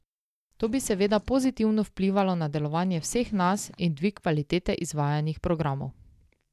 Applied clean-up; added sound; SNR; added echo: neural mask model DeepFilterNet 3.